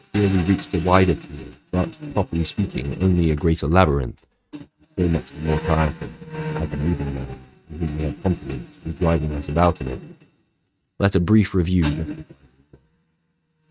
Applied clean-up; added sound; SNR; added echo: neural mask model RNNoise.